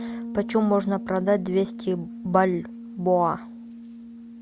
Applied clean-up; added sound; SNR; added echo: none; Bass guitar; 11 dB; none.